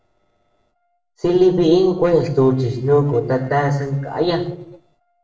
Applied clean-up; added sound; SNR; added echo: neural separator model SepFormer DNS4.